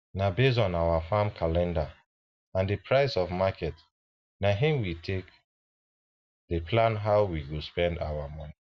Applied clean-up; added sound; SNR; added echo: none; none; none; none.